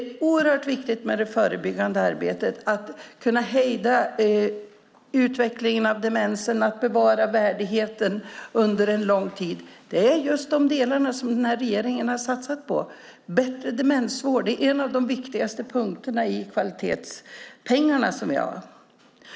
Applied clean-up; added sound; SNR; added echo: none; none; none; none.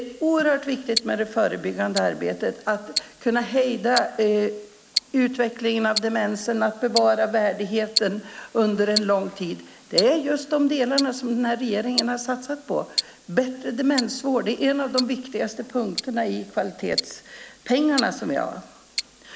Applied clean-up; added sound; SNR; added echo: none; Tick-tock; 10 dB; none.